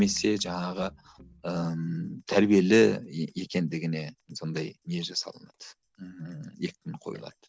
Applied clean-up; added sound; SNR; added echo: none; none; none; none.